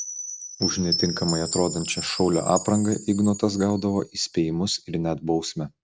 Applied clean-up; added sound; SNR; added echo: none; Chime; 9 dB; none.